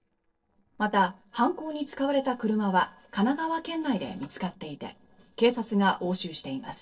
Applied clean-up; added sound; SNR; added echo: neural separator model SepFormer DNS4.